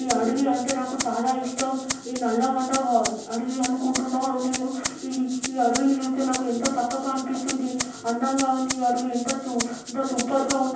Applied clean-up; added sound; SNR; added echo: none; Rattle (instrument); 9 dB; reverberation time 0.9 s.